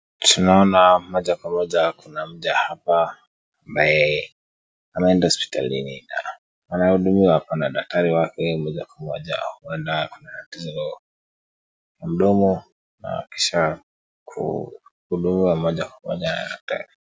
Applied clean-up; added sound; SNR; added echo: none; none; none; none.